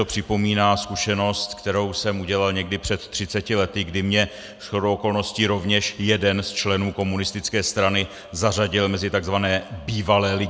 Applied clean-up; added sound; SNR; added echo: none; none; none; none.